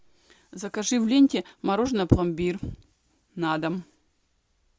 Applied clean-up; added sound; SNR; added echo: none; none; none; none.